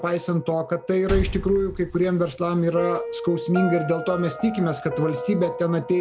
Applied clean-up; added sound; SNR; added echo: none; Piano + Liquid; 8 dB; none.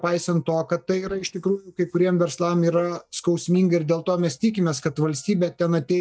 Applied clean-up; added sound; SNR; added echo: neural mask model DeepFilterNet 3.